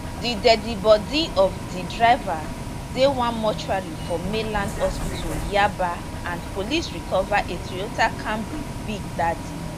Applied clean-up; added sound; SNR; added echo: none; Bus; 7 dB; none.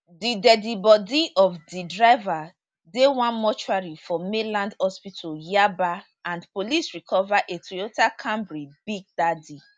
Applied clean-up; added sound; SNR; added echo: none; none; none; none.